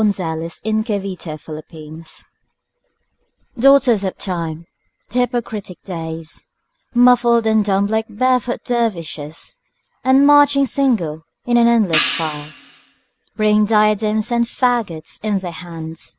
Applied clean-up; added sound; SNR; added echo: none; Hi-hat; 7 dB; none.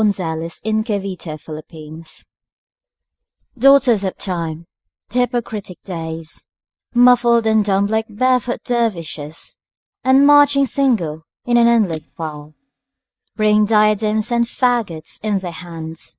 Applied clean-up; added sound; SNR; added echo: neural mask model DeepFilterNet 3.